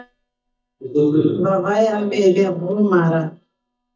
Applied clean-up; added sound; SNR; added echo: neural mask model DeepFilterNet 3.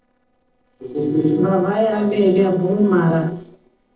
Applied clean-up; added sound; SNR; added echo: neural separator model SepFormer DNS4.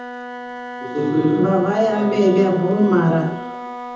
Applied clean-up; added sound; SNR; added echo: none; Wind instrument, woodwind instrument; 12 dB; reverberation time 0.5 s.